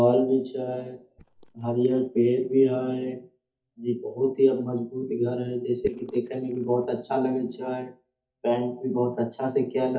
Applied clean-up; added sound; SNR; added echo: neural mask model DeepFilterNet 3.